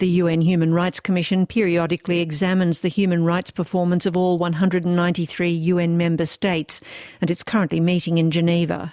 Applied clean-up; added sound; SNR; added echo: none; none; none; none.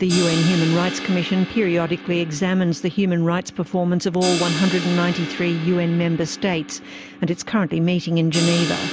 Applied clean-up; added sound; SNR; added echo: none; Crash cymbal; 9 dB; none.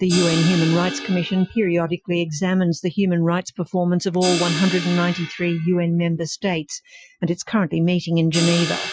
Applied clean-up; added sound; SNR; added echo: classical method Wiener filter.